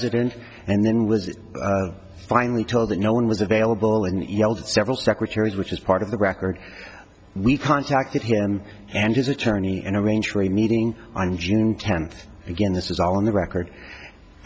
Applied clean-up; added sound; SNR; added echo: none; none; none; none.